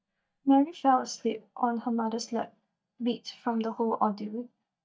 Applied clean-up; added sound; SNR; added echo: neural mask model DeepFilterNet 3.